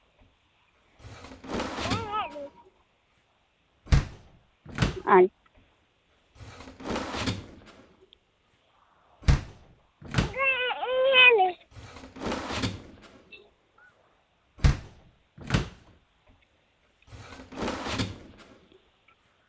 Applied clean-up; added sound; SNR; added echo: none; Door; 2 dB; none.